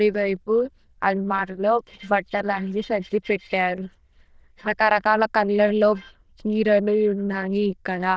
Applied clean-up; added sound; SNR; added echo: neural diffusion model UNIVERSE++.